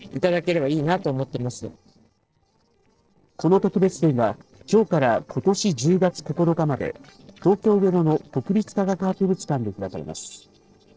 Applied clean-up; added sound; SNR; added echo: neural separator model SepFormer DNS4.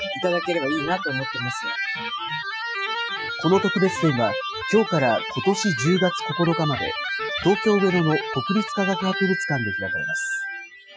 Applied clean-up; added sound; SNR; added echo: classical method Wiener filter.